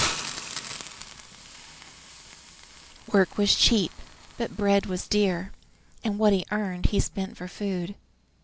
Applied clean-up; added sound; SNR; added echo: none; Hiss; 12 dB; none.